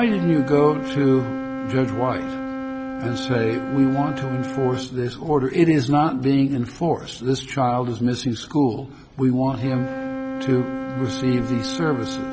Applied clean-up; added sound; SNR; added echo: none; Wind instrument, woodwind instrument; 8 dB; none.